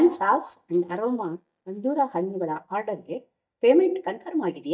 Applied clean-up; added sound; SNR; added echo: neural mask model DeepFilterNet 3.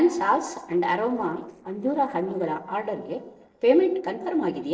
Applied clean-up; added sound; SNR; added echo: neural separator model SepFormer DNS4.